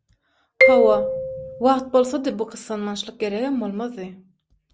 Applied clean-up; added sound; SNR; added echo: none; Marimba, xylophone; 0 dB; none.